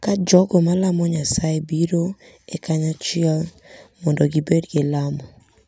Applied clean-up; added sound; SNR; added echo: none; none; none; none.